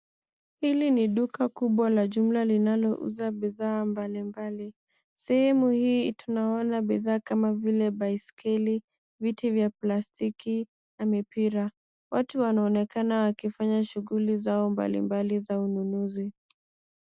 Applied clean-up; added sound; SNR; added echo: none; none; none; none.